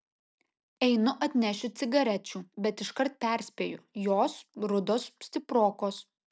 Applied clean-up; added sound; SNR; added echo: none; none; none; none.